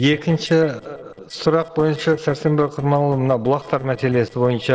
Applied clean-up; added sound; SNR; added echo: neural separator model SepFormer DNS4.